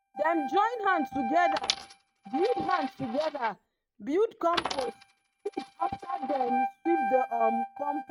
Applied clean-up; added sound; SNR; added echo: neural mask model RNNoise.